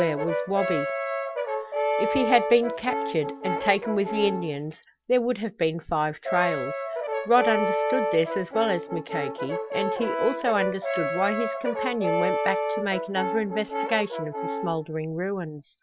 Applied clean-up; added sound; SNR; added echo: none; Brass instrument; 2 dB; none.